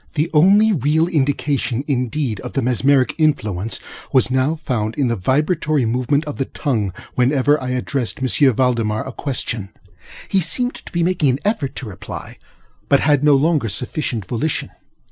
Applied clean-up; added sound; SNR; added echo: none; none; none; none.